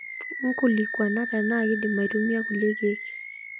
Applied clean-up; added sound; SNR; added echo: none; Animal; 7 dB; none.